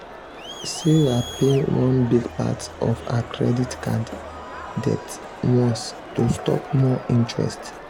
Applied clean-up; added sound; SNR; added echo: none; Crowd; 13 dB; none.